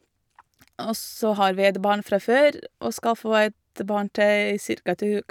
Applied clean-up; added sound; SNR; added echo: none; none; none; none.